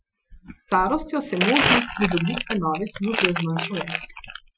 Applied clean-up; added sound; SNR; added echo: classical method Wiener filter.